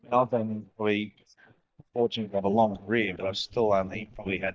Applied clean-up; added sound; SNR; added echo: neural mask model DeepFilterNet 3.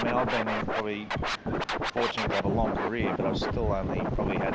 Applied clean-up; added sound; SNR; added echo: none; Scratching (performance technique); -2 dB; none.